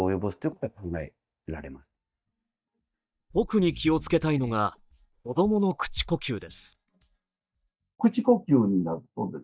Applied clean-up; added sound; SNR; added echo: neural mask model DeepFilterNet 3.